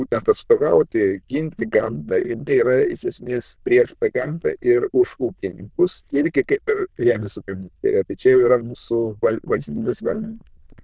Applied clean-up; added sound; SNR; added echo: neural diffusion model UNIVERSE++.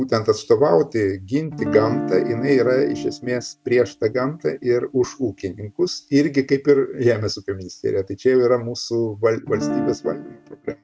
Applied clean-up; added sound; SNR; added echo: neural mask model RNNoise.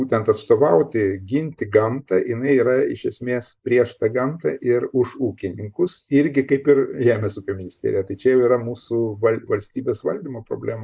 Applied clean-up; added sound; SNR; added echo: neural mask model Resemble Enhance denoiser.